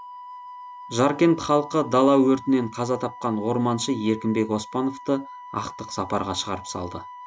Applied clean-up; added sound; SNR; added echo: none; Wind instrument, woodwind instrument; 16 dB; none.